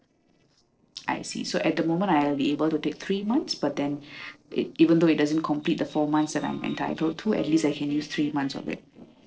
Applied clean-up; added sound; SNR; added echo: neural separator model SepFormer DNS4.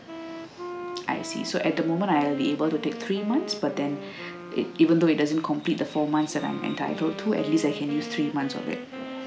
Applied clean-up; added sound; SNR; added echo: none; Wind instrument, woodwind instrument; 12 dB; none.